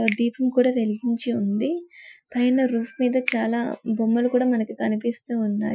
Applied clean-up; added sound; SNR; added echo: classical method Wiener filter.